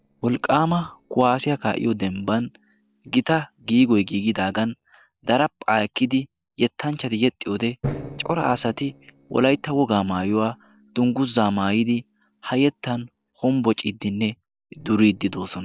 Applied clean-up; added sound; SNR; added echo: neural separator model SepFormer DNS4.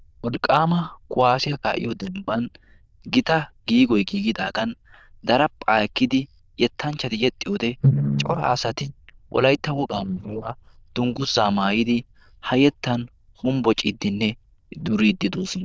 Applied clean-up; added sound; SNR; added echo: neural diffusion model UNIVERSE++.